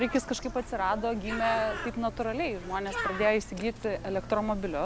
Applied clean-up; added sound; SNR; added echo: none; Bird; 9 dB; none.